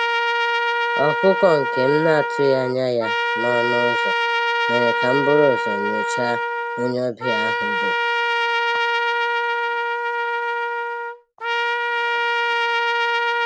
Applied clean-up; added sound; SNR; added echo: none; Trumpet; -3 dB; none.